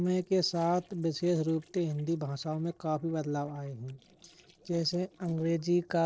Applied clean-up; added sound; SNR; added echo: neural separator model SepFormer DNS4.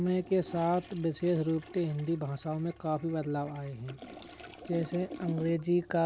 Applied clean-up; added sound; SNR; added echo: none; Toilet flush; 17 dB; none.